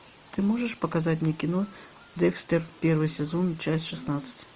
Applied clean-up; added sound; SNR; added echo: none; none; none; none.